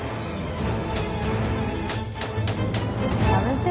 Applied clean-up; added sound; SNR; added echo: none; Gunshot, gunfire; 15 dB; none.